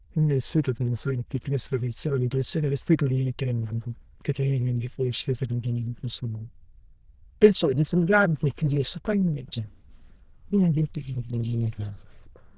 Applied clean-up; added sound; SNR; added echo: neural diffusion model UNIVERSE++.